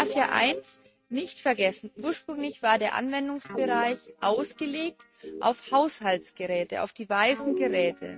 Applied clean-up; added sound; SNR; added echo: neural mask model RNNoise.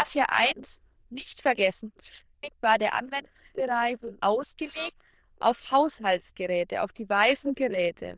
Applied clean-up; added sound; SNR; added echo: neural diffusion model UNIVERSE++.